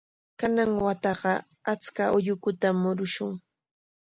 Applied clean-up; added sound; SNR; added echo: none; none; none; none.